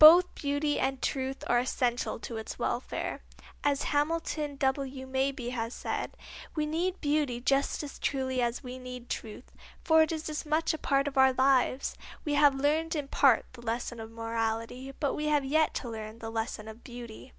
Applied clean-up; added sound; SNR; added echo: none; none; none; none.